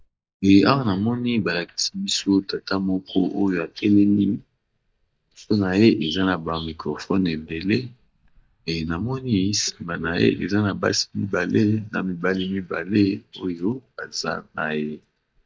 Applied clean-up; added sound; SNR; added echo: neural mask model DeepFilterNet 3.